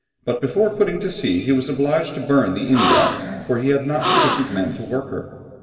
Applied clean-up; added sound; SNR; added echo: none; Gasp; 0 dB; reverberation time 2.0 s.